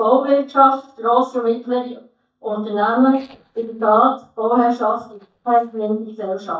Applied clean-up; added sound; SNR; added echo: neural mask model DeepFilterNet 3.